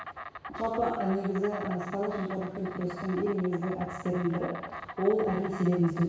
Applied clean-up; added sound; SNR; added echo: none; Insect; 12 dB; reverberation time 1.1 s.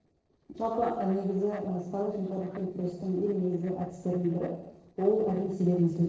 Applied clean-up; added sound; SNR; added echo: neural separator model SepFormer DNS4.